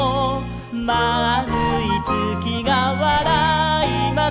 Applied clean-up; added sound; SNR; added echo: none; Glass; 15 dB; none.